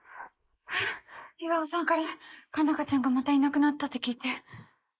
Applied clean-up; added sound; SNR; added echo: neural mask model Resemble Enhance denoiser.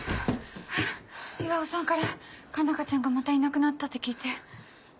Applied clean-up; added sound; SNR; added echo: none; none; none; none.